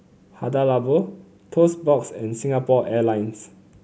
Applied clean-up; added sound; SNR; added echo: none; none; none; none.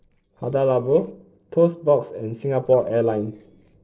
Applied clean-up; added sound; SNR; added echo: neural separator model SepFormer DNS4.